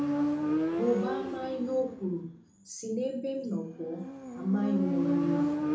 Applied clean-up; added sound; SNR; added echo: none; Motorcycle; 0 dB; reverberation time 1.0 s.